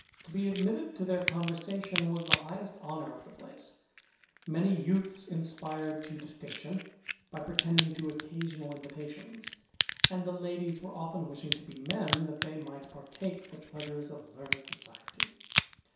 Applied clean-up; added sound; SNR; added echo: none; Crack; 1 dB; reverberation time 0.7 s.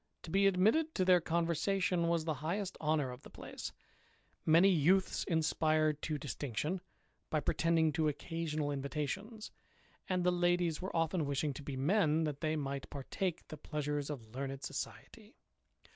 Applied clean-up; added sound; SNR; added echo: none; none; none; none.